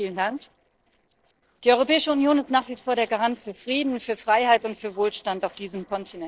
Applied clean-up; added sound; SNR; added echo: neural separator model SepFormer DNS4.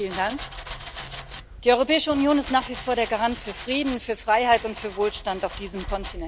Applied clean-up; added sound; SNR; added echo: none; Domestic sounds, home sounds; 11 dB; none.